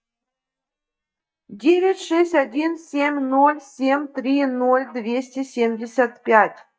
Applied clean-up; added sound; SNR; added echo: neural mask model DeepFilterNet 3.